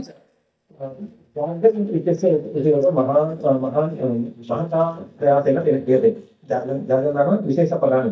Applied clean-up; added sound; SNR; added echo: neural mask model DeepFilterNet 3.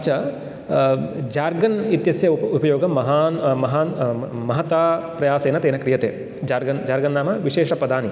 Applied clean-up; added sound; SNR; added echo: none; none; none; none.